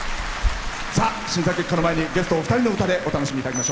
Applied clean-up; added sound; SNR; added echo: none; Rain; 7 dB; none.